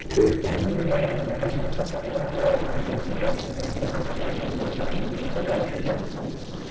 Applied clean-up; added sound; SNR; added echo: neural separator model SepFormer DNS4.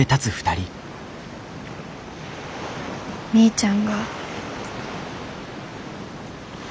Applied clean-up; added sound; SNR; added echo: none; none; none; none.